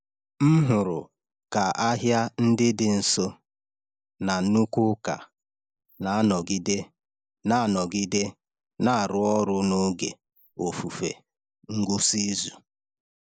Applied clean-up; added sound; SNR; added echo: neural mask model Resemble Enhance denoiser.